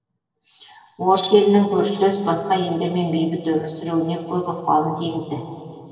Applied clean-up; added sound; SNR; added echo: neural separator model SepFormer DNS4.